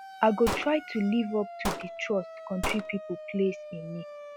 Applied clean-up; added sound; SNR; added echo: none; Gunshot, gunfire + Siren; 8 dB; none.